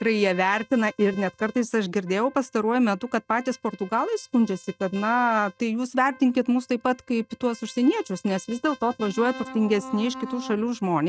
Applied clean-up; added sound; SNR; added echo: neural mask model RNNoise.